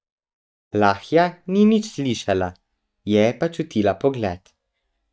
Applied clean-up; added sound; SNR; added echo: neural mask model DeepFilterNet 3.